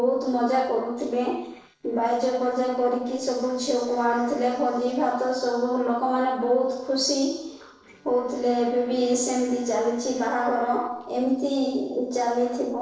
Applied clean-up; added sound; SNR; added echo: neural separator model SepFormer DNS4.